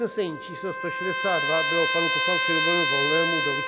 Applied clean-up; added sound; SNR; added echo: none; Trumpet; -3 dB; none.